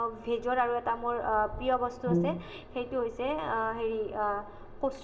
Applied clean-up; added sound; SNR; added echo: none; Brass instrument; 0 dB; reverberation time 2.7 s.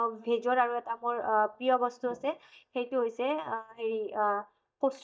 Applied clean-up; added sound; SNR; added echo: neural mask model DeepFilterNet 3.